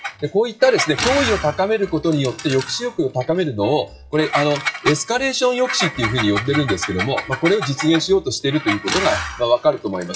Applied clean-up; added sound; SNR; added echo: classical method WPE with log-MMSE.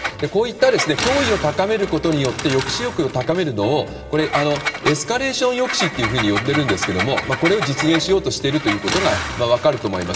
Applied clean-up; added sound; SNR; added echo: none; Engine; 7 dB; reverberation time 2.9 s.